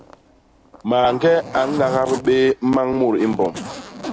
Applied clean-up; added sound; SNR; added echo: none; Zipper (clothing); 14 dB; none.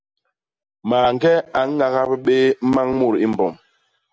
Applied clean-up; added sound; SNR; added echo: none; none; none; none.